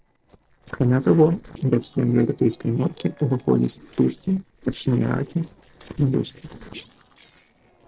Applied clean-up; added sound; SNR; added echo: neural separator model SepFormer DNS4.